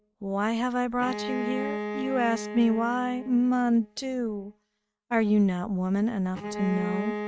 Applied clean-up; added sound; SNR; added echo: neural mask model RNNoise.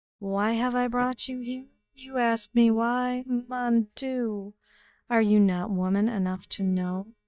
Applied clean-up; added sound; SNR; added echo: neural mask model DeepFilterNet 3.